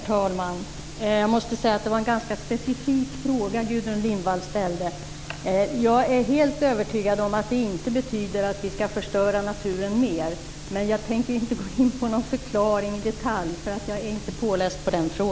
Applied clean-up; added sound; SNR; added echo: none; none; none; none.